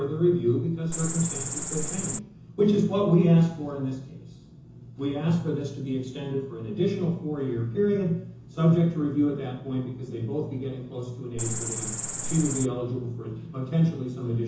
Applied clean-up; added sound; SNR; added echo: none; Cricket; 4 dB; reverberation time 0.6 s.